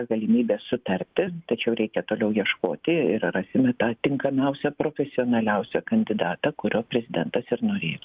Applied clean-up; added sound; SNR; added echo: none; none; none; none.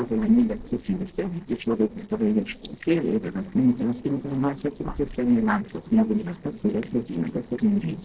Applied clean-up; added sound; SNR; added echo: neural separator model SepFormer DNS4.